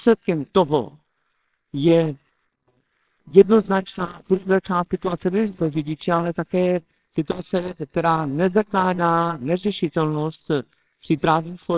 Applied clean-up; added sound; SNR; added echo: neural separator model SepFormer WHAMR!.